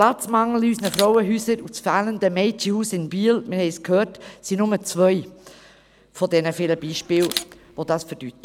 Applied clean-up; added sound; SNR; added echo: none; Camera; 12 dB; none.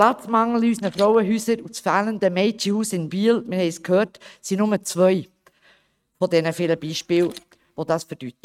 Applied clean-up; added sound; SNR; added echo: neural mask model RNNoise.